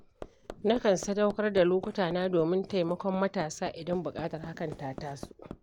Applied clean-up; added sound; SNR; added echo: none; Hammer; 17 dB; none.